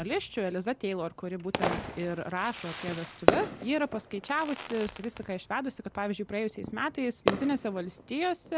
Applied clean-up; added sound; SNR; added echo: none; Fireworks; 3 dB; none.